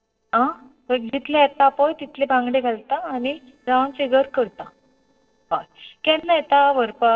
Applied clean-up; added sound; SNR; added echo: neural separator model SepFormer DNS4.